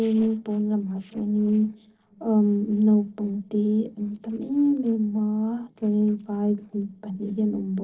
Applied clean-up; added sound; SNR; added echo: neural separator model SepFormer DNS4.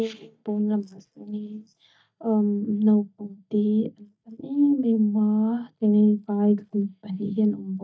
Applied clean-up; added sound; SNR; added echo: neural mask model DeepFilterNet 3.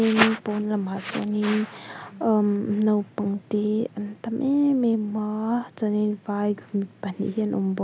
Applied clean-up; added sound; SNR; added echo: none; none; none; none.